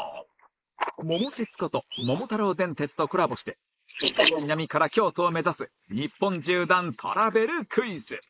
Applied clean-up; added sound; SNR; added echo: neural mask model Resemble Enhance denoiser.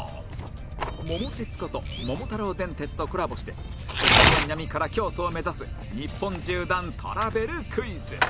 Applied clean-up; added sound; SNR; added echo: none; Tearing; -2 dB; none.